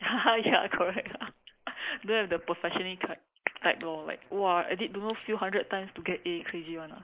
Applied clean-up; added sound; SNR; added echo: neural mask model Resemble Enhance denoiser.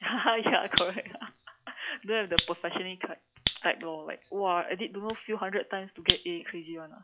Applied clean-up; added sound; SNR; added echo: classical method log-MMSE.